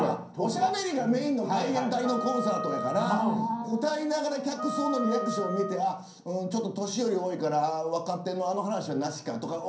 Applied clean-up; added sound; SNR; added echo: none; Wind instrument, woodwind instrument; 8 dB; reverberation time 0.6 s.